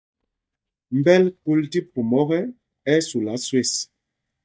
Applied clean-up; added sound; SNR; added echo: neural mask model DeepFilterNet 3.